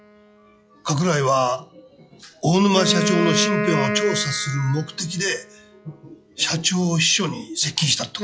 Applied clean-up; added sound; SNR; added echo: classical method log-MMSE.